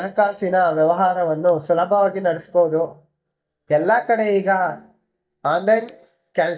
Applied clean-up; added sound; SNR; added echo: neural mask model DeepFilterNet 3.